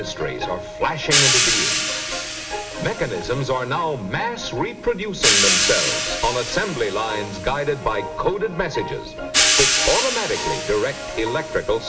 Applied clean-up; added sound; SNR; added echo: none; Hi-hat; 0 dB; reverberation time 1.7 s.